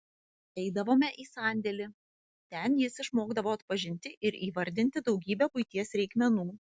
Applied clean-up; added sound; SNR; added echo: none; none; none; none.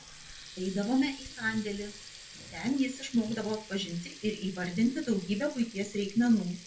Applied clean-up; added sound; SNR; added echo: none; Water tap, faucet; 17 dB; reverberation time 0.3 s.